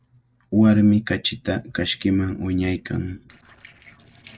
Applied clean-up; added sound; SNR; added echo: neural separator model SepFormer DNS4.